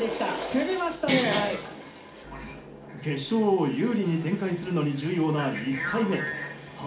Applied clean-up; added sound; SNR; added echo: none; Bell; 4 dB; reverberation time 0.4 s.